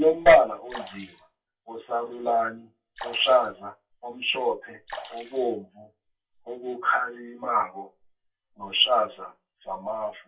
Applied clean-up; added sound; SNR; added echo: classical method WPE with log-MMSE.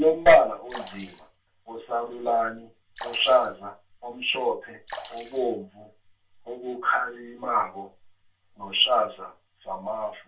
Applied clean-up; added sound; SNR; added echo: none; Sink (filling or washing) / Water / Splash, splatter; 15 dB; reverberation time 0.2 s.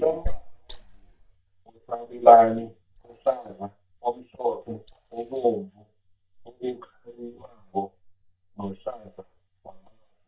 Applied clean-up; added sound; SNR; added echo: neural mask model DeepFilterNet 3.